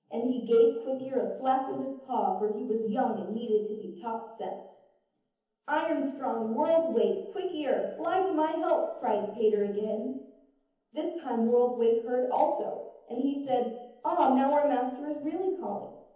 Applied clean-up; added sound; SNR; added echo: none; none; none; reverberation time 1.3 s.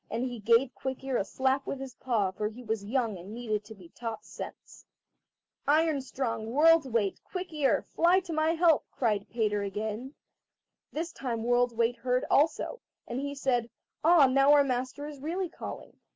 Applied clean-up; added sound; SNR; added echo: none; none; none; none.